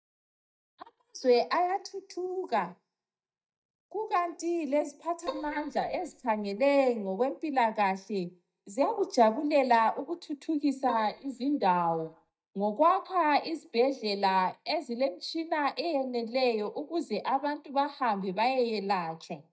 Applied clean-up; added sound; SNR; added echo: neural mask model DeepFilterNet 3.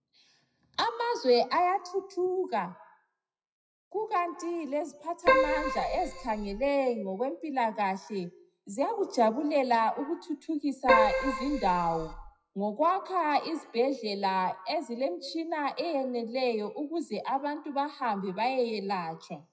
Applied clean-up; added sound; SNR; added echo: classical method WPE with log-MMSE.